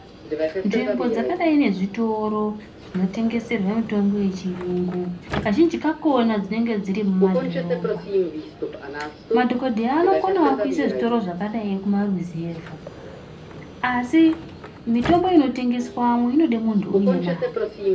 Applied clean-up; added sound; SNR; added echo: none; Subway, metro, underground; 7 dB; reverberation time 0.3 s.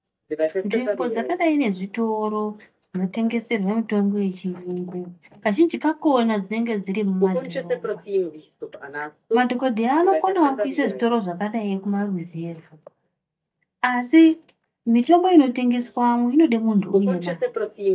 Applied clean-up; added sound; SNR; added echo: neural mask model DeepFilterNet 3.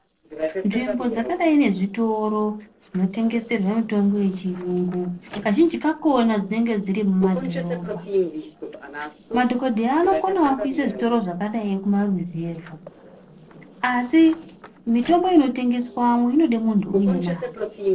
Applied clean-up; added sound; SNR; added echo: neural separator model SepFormer DNS4.